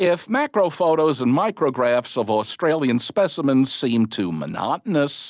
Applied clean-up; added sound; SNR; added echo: none; none; none; none.